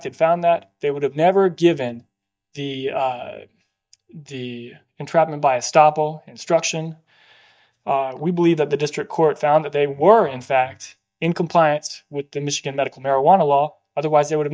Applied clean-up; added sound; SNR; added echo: neural mask model DeepFilterNet 3.